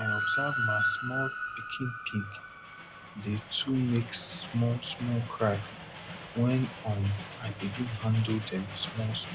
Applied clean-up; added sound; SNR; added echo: none; Train; 6 dB; none.